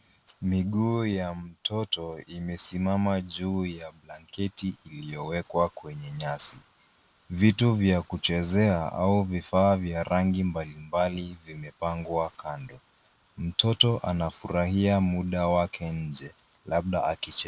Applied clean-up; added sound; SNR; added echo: none; none; none; none.